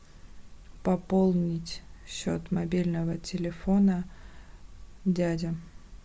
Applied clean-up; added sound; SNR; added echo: none; none; none; none.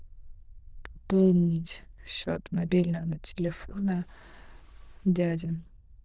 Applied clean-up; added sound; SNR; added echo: neural diffusion model UNIVERSE++.